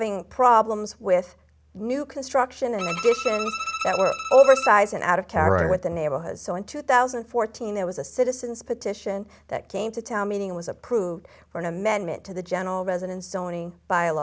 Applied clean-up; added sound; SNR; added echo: none; Bowed string instrument; 8 dB; none.